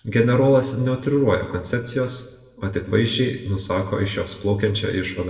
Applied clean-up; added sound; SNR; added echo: none; none; none; reverberation time 1.0 s.